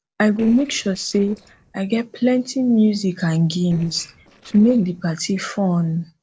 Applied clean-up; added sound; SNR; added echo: neural separator model SepFormer DNS4.